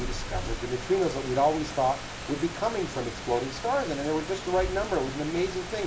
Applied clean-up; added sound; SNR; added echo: none; Rain; 7 dB; reverberation time 0.2 s.